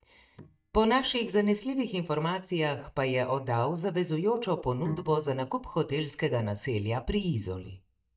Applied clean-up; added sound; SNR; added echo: neural mask model DeepFilterNet 3.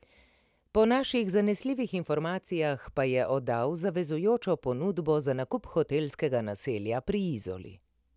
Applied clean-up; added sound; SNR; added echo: none; none; none; none.